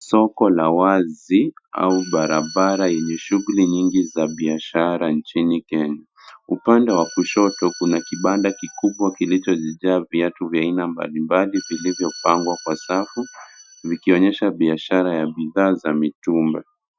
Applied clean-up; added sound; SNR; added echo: classical method Wiener filter.